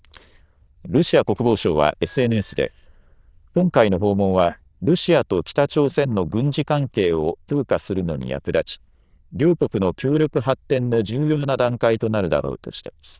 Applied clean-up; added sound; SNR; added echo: neural diffusion model UNIVERSE++.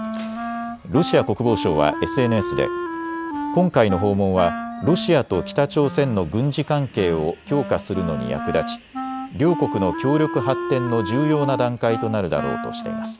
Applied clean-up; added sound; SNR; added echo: none; Wind instrument, woodwind instrument; 7 dB; none.